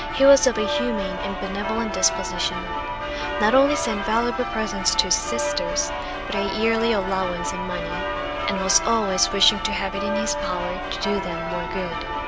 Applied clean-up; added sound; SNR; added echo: none; Church bell; 3 dB; none.